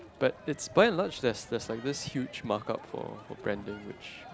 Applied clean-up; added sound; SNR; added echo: none; Crowd; 18 dB; none.